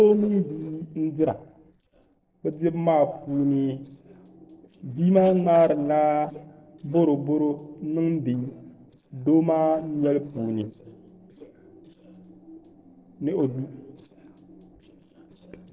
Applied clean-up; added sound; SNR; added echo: neural separator model SepFormer DNS4.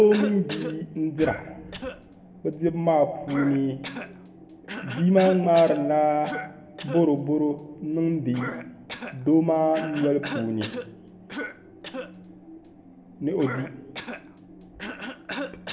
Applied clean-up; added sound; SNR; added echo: none; Cough; 12 dB; reverberation time 1.2 s.